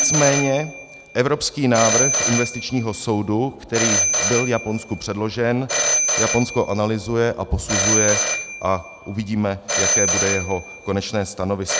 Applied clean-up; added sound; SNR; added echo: none; Telephone; 2 dB; none.